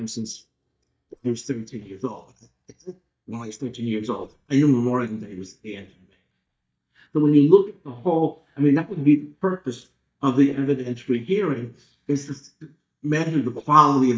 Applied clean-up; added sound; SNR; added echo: neural mask model DeepFilterNet 3.